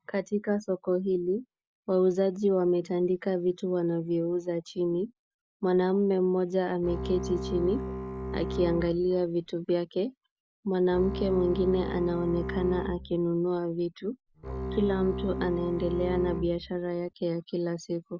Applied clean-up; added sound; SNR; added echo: none; Bowed string instrument; 7 dB; none.